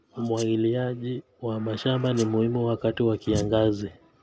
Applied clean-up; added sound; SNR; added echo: none; Domestic sounds, home sounds; 20 dB; none.